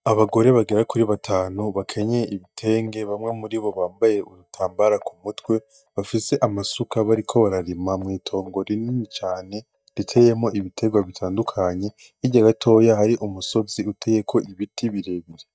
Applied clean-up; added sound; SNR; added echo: neural mask model DeepFilterNet 3.